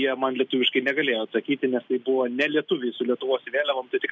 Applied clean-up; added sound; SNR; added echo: none; none; none; none.